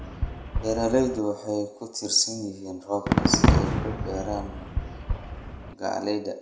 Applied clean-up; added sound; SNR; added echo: none; Fireworks; -1 dB; reverberation time 0.5 s.